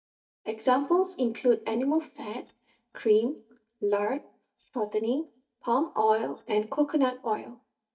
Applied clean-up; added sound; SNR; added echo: neural mask model DeepFilterNet 3.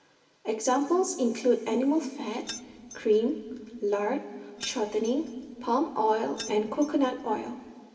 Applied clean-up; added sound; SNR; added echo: none; Keys jangling; 18 dB; reverberation time 2.1 s.